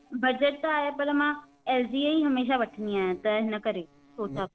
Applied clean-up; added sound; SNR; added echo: neural separator model SepFormer DNS4.